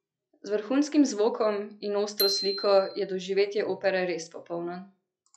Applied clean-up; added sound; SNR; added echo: classical method log-MMSE.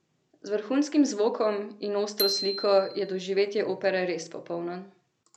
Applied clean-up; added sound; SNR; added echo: none; Bicycle bell; 9 dB; none.